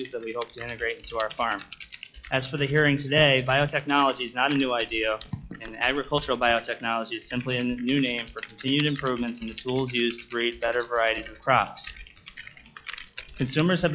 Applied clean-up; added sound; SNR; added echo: classical method log-MMSE.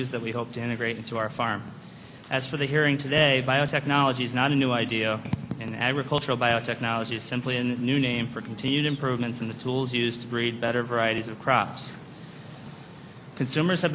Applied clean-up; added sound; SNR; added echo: none; none; none; none.